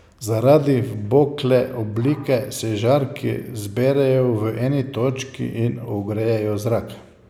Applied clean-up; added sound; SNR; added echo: none; none; none; none.